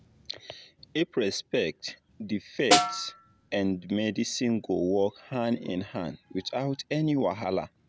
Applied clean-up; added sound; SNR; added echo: none; Snare drum; -3 dB; none.